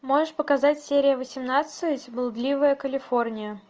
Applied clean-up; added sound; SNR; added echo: none; none; none; none.